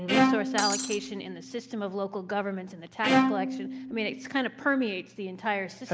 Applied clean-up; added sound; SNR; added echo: none; Bowed string instrument + Shatter; -1 dB; none.